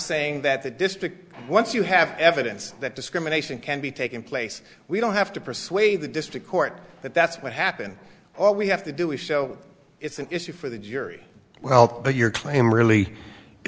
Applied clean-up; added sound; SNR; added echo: none; none; none; none.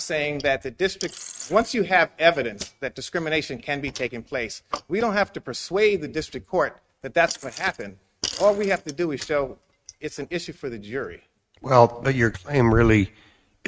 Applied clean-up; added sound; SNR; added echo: neural mask model RNNoise.